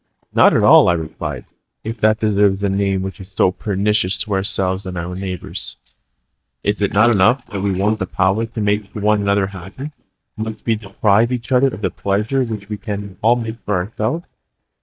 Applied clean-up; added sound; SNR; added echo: neural mask model DeepFilterNet 3.